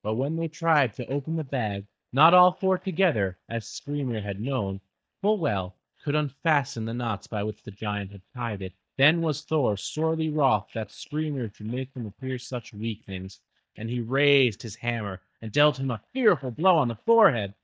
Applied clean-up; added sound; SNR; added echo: neural mask model DeepFilterNet 3.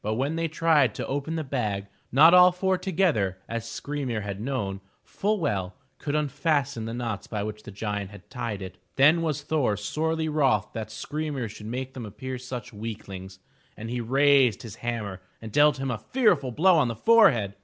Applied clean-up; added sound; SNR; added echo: none; none; none; none.